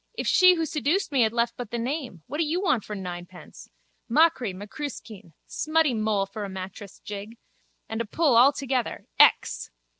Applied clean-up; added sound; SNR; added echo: none; none; none; none.